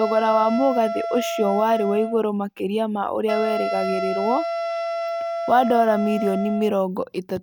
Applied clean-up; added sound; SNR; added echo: none; Wind instrument, woodwind instrument; 5 dB; none.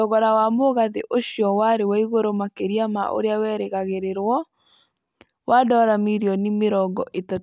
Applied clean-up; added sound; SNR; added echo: none; none; none; none.